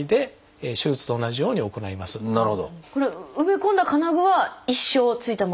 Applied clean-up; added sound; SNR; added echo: none; none; none; none.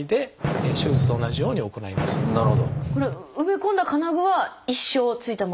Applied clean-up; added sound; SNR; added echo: none; Fireworks; -1 dB; none.